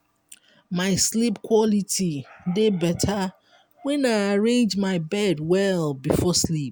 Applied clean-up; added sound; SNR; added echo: none; none; none; none.